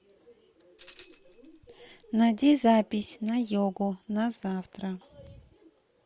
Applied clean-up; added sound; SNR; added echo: none; Tambourine; 13 dB; none.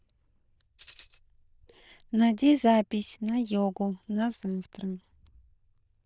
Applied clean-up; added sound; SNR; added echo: neural diffusion model UNIVERSE++.